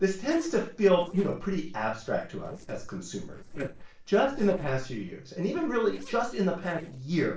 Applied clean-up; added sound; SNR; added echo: neural separator model SepFormer DNS4.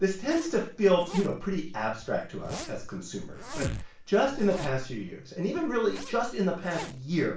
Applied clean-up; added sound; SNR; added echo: none; Zipper (clothing); 14 dB; reverberation time 0.3 s.